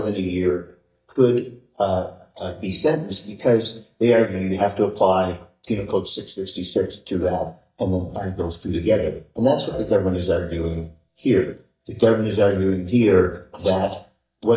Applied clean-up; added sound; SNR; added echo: neural mask model DeepFilterNet 3.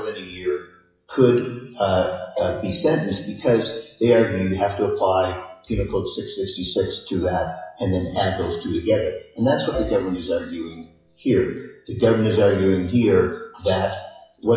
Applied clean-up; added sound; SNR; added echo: classical method WPE with log-MMSE.